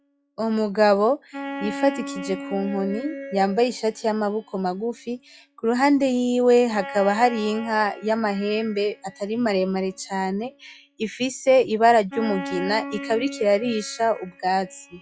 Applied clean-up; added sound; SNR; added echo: classical method log-MMSE.